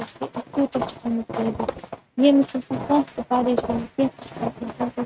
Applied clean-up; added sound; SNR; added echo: neural mask model RNNoise.